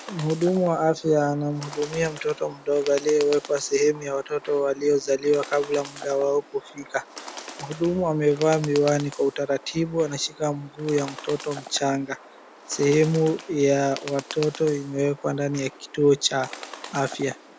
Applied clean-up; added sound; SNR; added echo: none; Bird; 17 dB; none.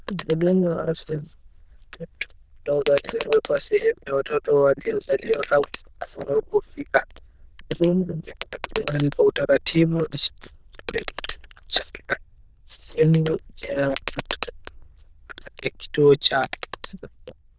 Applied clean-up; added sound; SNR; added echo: neural diffusion model UNIVERSE++.